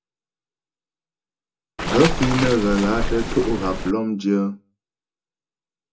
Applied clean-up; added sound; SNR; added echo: none; Waves, surf; 1 dB; reverberation time 0.2 s.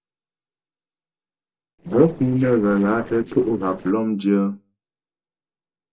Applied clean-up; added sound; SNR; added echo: neural separator model SepFormer DNS4.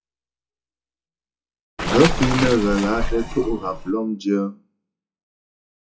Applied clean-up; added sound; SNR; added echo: classical method WPE with log-MMSE.